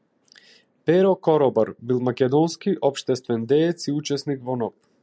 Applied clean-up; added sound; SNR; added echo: none; none; none; none.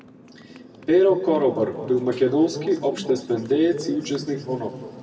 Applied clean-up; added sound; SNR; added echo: none; Motorcycle; 20 dB; reverberation time 1.9 s.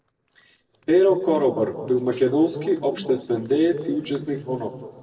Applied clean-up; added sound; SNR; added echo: neural separator model SepFormer DNS4.